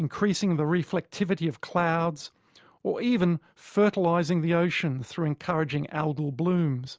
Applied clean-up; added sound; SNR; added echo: none; none; none; none.